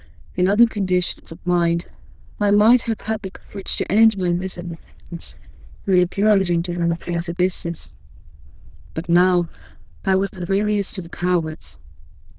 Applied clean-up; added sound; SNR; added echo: neural diffusion model UNIVERSE++.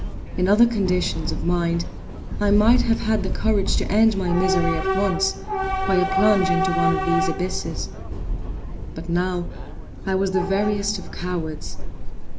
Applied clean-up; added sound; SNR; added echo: none; Subway, metro, underground / Train; 1 dB; none.